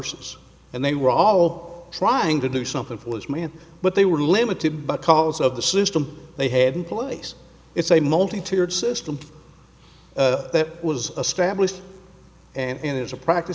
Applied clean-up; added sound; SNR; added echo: none; none; none; none.